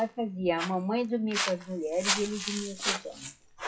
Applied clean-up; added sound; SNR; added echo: classical method WPE with log-MMSE.